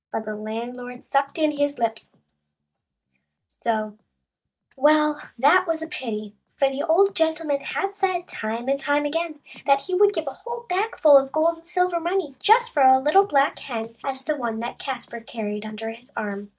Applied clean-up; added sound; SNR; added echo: neural mask model DeepFilterNet 3.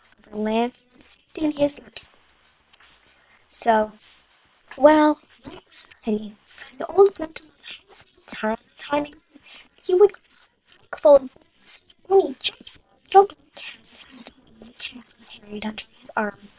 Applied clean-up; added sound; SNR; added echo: neural separator model SepFormer WHAM!.